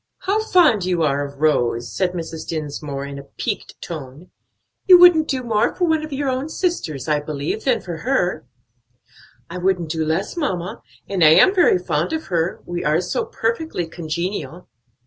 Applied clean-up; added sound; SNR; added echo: none; none; none; none.